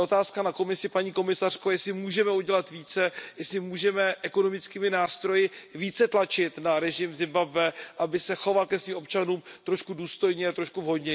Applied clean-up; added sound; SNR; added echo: none; none; none; none.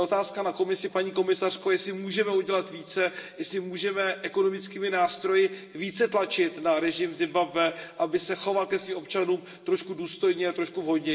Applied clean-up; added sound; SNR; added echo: none; none; none; reverberation time 0.9 s.